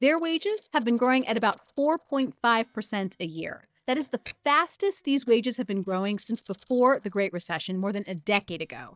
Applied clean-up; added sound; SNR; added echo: neural mask model DeepFilterNet 3.